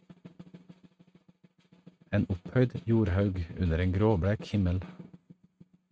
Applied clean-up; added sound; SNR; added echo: neural mask model RNNoise.